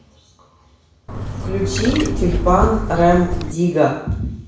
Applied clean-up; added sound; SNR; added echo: none; Trickle, dribble / Chirp, tweet; 2 dB; reverberation time 0.6 s.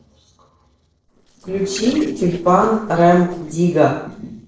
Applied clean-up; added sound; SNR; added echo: neural separator model SepFormer DNS4.